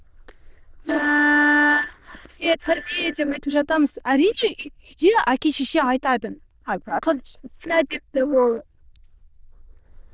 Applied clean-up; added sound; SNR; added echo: neural diffusion model UNIVERSE++.